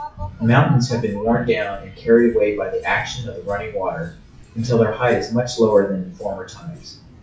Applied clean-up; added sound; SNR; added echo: classical method WPE with log-MMSE.